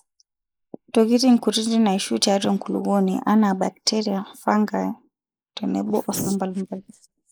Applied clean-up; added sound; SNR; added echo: neural mask model Resemble Enhance denoiser.